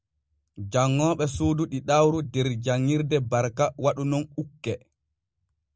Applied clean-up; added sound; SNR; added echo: none; none; none; none.